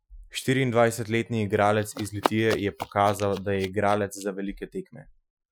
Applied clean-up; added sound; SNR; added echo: classical method Wiener filter.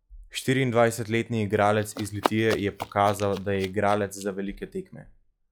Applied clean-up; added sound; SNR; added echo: classical method log-MMSE.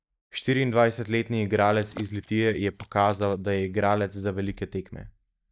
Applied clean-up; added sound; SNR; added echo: neural mask model DeepFilterNet 3.